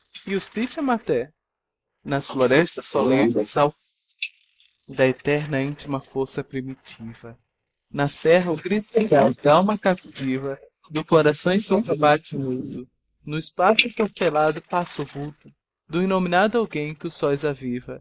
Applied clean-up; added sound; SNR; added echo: neural mask model Resemble Enhance denoiser.